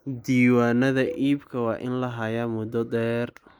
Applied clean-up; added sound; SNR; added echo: neural mask model Resemble Enhance denoiser.